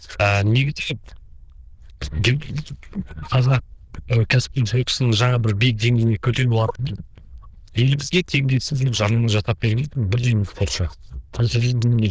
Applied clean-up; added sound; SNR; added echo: neural diffusion model UNIVERSE++.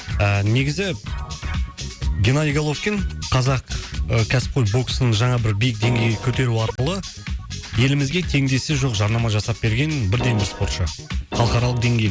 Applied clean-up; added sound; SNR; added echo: none; Keyboard (musical); 9 dB; none.